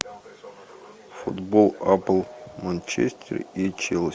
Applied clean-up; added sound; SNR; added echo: none; none; none; none.